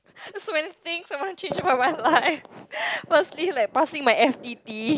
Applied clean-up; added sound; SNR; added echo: none; none; none; none.